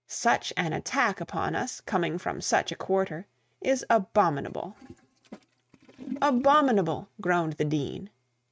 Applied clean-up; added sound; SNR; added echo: neural mask model RNNoise.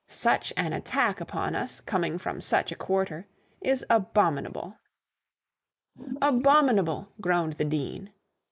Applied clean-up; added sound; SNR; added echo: neural mask model Resemble Enhance denoiser.